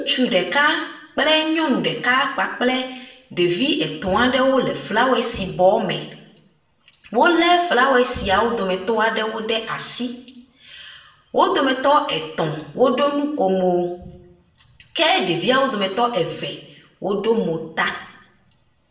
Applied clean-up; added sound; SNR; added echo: none; none; none; reverberation time 0.7 s.